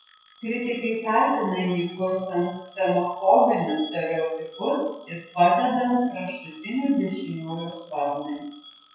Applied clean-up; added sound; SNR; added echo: classical method WPE with log-MMSE.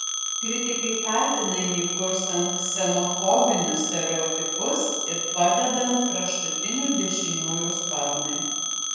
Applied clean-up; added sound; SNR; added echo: none; Telephone; 1 dB; reverberation time 1.2 s.